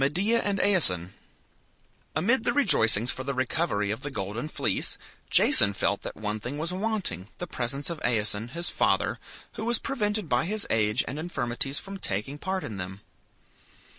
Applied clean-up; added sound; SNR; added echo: none; none; none; none.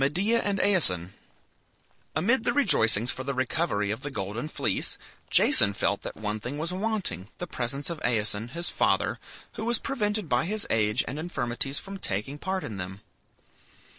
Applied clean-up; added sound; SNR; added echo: neural separator model SepFormer DNS4.